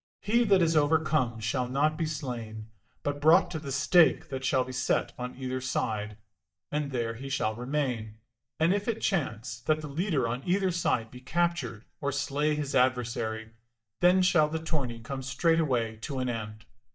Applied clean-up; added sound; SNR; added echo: neural mask model DeepFilterNet 3.